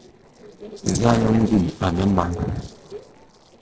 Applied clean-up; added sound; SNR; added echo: neural separator model SepFormer DNS4.